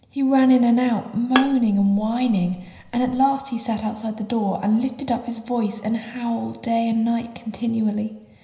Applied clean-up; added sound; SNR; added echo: none; Bowed string instrument; 11 dB; reverberation time 0.9 s.